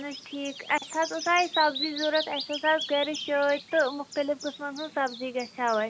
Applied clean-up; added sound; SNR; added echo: none; Bird vocalization, bird call, bird song; 10 dB; none.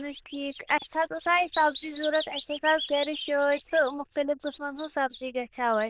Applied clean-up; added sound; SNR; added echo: neural diffusion model UNIVERSE++.